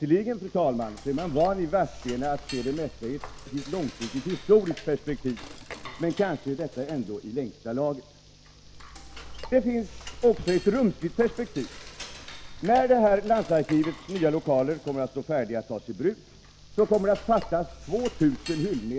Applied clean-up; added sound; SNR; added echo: none; Cutlery, silverware / Dishes, pots, and pans; 15 dB; none.